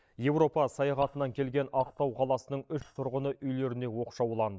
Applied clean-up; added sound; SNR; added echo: neural mask model DeepFilterNet 3.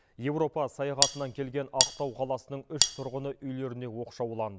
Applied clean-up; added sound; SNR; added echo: none; Cutlery, silverware; -4 dB; none.